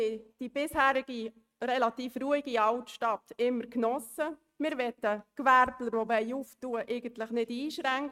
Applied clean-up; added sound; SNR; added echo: neural mask model RNNoise.